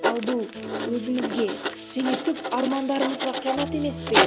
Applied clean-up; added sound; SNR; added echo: none; Writing; 0 dB; none.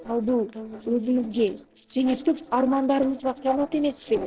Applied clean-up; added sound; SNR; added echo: neural separator model SepFormer DNS4.